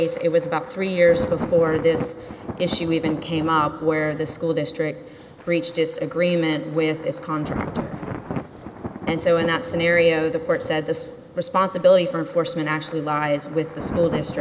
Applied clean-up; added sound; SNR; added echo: none; Thunder; 12 dB; none.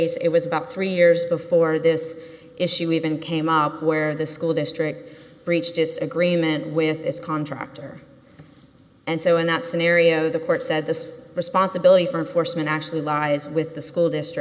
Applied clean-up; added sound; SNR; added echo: none; none; none; none.